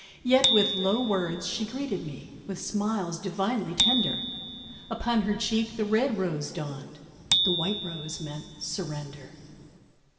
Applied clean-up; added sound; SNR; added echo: none; Bicycle bell; 3 dB; reverberation time 2.2 s.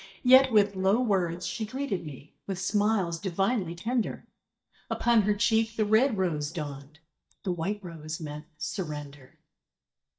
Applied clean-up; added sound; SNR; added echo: neural mask model DeepFilterNet 3.